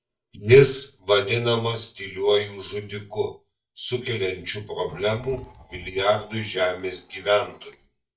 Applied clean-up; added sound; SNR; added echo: neural mask model DeepFilterNet 3.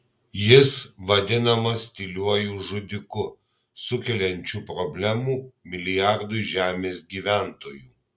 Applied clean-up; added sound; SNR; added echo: none; none; none; none.